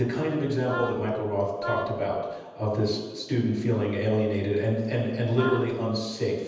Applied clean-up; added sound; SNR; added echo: none; Wind instrument, woodwind instrument; 11 dB; reverberation time 1.1 s.